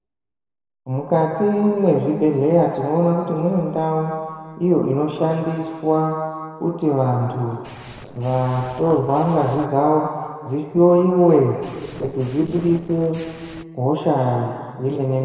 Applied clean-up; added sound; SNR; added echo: neural separator model SepFormer DNS4.